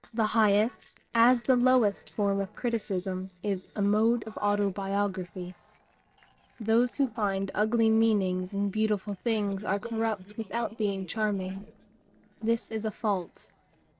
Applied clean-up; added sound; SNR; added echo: neural separator model SepFormer DNS4.